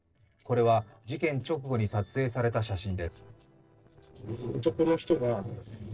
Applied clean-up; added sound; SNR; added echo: neural separator model SepFormer DNS4.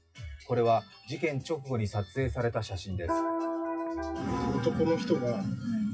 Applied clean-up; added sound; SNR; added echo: classical method WPE with log-MMSE.